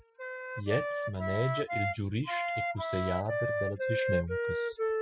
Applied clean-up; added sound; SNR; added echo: classical method spectral subtraction.